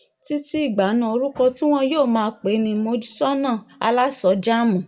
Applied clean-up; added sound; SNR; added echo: none; none; none; reverberation time 0.3 s.